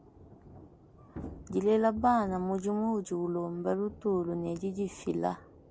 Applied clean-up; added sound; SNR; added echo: none; Thunder / Rain; 18 dB; none.